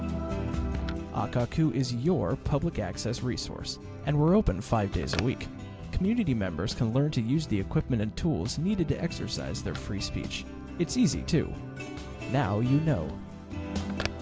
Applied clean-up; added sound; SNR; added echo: none; Telephone; 19 dB; none.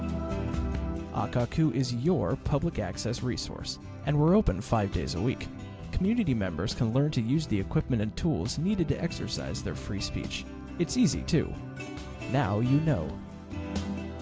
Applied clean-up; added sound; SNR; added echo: none; none; none; none.